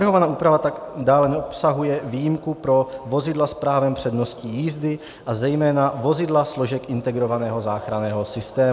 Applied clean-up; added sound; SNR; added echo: none; none; none; none.